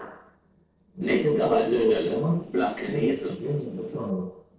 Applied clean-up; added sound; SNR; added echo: neural separator model SepFormer DNS4.